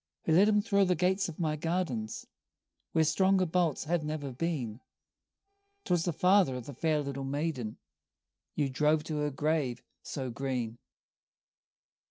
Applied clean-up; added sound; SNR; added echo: neural separator model SepFormer DNS4.